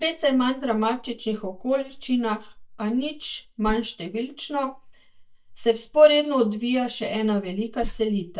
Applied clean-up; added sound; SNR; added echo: neural mask model DeepFilterNet 3.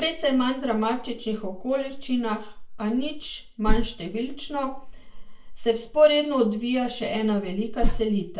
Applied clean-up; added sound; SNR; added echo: none; Whoosh, swoosh, swish; -4 dB; reverberation time 0.3 s.